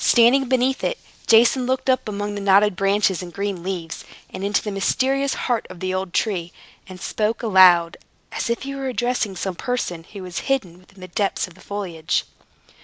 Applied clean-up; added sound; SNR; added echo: none; none; none; none.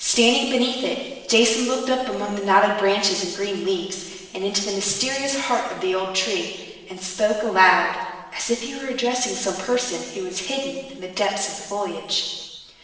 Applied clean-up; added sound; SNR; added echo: none; none; none; reverberation time 1.2 s.